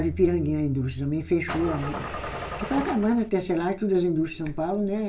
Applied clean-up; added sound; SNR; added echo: none; Engine starting / Car; 8 dB; reverberation time 0.2 s.